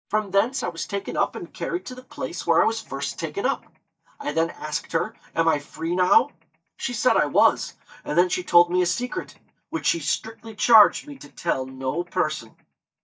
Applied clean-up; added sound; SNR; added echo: neural mask model DeepFilterNet 3.